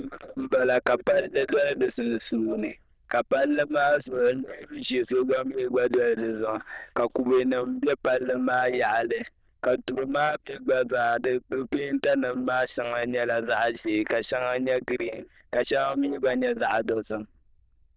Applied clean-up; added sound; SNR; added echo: neural diffusion model UNIVERSE++.